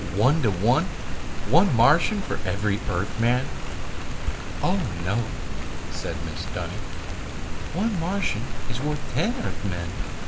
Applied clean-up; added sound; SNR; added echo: none; Rain; -1 dB; reverberation time 0.8 s.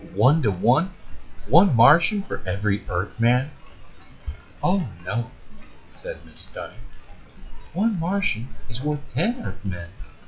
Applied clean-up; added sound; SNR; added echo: classical method WPE with log-MMSE.